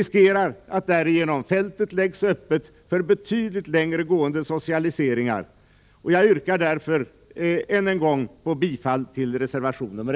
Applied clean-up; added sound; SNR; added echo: none; none; none; none.